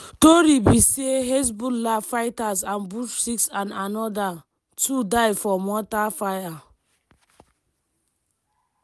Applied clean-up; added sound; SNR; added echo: none; none; none; none.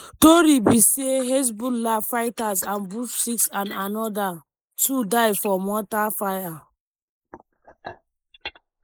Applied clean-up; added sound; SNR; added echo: neural mask model Resemble Enhance denoiser.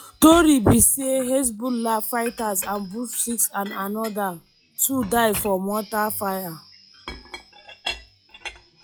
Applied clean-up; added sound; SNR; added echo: classical method log-MMSE.